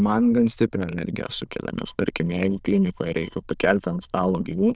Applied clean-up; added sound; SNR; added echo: neural diffusion model UNIVERSE++.